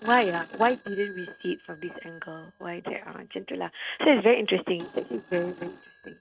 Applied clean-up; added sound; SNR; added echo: neural mask model RNNoise.